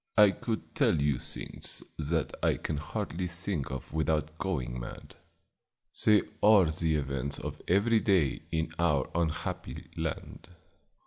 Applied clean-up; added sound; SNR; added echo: none; none; none; none.